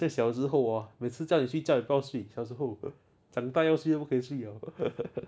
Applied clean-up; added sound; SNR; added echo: none; none; none; none.